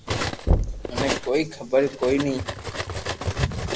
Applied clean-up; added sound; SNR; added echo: none; Knock / Wood + Cutlery, silverware; 1 dB; none.